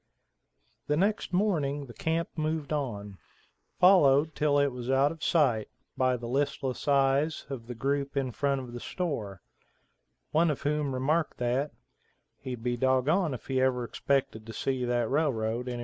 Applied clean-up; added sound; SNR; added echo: neural mask model Resemble Enhance denoiser.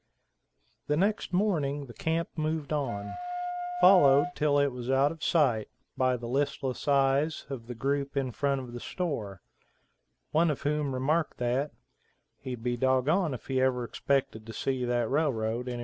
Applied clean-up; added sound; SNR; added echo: none; Wind instrument, woodwind instrument; 6 dB; none.